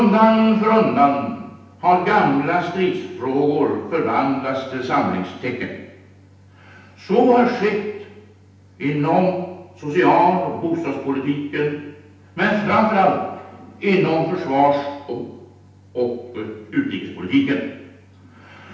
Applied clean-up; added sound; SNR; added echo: none; none; none; reverberation time 0.9 s.